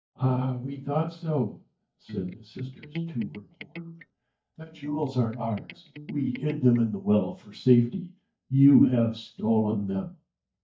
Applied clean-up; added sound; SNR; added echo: neural mask model DeepFilterNet 3.